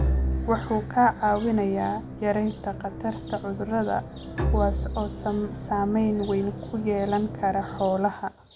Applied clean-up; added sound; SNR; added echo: none; Bowed string instrument + Musical instrument; 5 dB; none.